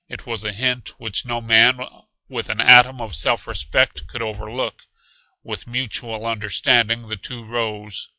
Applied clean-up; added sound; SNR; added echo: classical method log-MMSE.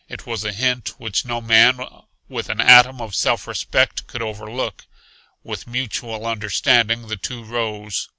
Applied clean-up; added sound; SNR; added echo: none; none; none; none.